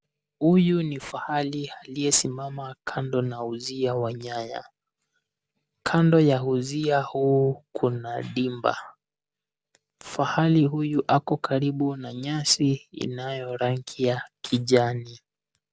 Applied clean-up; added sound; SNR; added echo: none; none; none; none.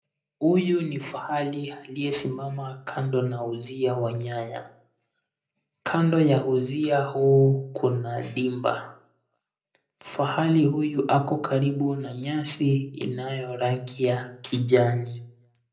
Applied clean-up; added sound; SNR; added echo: none; none; none; reverberation time 0.5 s.